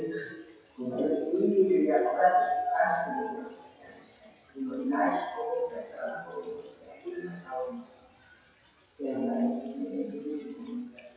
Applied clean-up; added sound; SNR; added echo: classical method WPE with log-MMSE.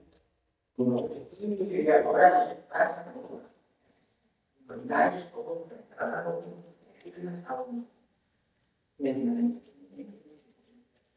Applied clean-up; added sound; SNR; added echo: neural mask model DeepFilterNet 3.